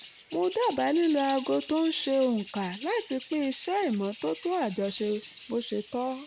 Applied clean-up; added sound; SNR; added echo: none; Bird; 17 dB; none.